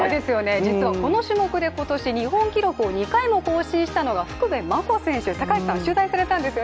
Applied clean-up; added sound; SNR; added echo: none; none; none; none.